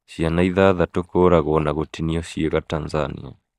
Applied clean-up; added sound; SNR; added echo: neural mask model DeepFilterNet 3.